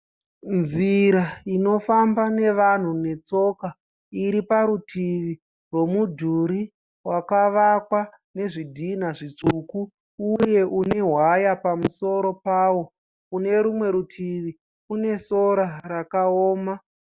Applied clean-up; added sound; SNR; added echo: none; none; none; none.